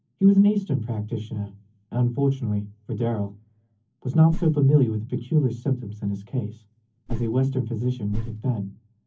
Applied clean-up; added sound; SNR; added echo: none; Whoosh, swoosh, swish; 8 dB; reverberation time 0.3 s.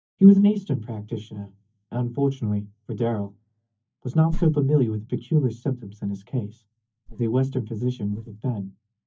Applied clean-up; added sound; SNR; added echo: neural mask model DeepFilterNet 3.